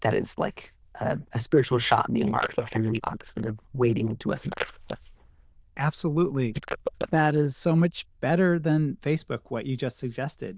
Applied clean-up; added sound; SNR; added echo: neural diffusion model UNIVERSE++.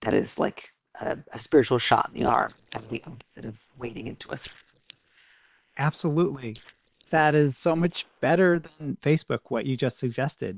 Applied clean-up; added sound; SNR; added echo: neural separator model SepFormer WHAM!.